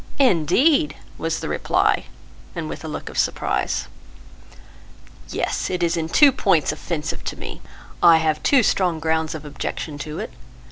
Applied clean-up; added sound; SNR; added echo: none; none; none; none.